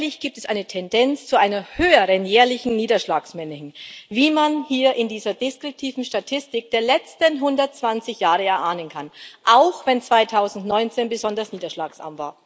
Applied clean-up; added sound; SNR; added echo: none; none; none; none.